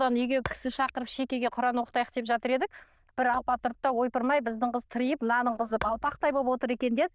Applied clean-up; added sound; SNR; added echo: neural diffusion model UNIVERSE++.